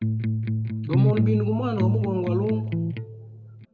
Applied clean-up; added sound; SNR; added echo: none; Electric guitar; -5 dB; reverberation time 1.2 s.